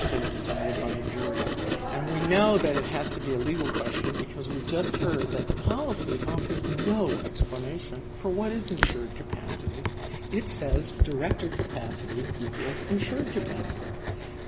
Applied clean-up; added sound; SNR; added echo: none; Writing; 0 dB; none.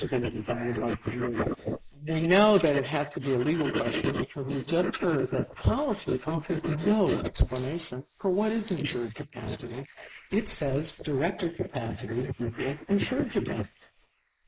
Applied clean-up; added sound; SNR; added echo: neural mask model Resemble Enhance denoiser.